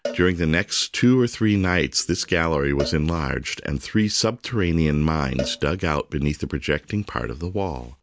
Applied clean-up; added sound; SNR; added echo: none; Cowbell; 17 dB; none.